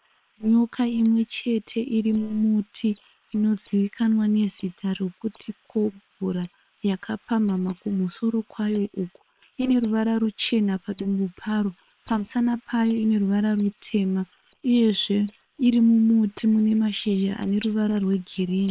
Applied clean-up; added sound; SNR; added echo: neural separator model SepFormer WHAM!.